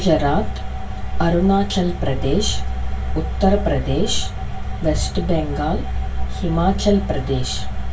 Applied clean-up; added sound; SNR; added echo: none; none; none; reverberation time 0.2 s.